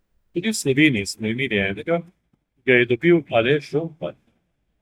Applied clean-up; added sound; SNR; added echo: neural mask model DeepFilterNet 3.